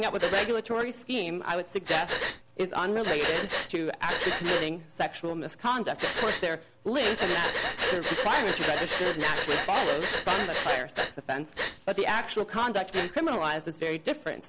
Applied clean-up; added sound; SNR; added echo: none; Breathing; 2 dB; none.